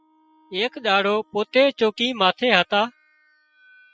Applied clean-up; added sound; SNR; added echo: classical method spectral subtraction.